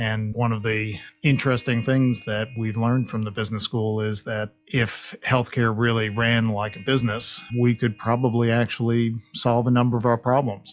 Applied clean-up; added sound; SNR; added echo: classical method log-MMSE.